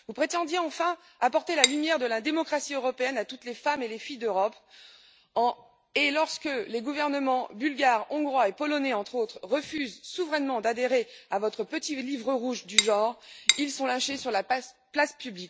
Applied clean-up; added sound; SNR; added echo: none; Cutlery, silverware / Dishes, pots, and pans; 0 dB; none.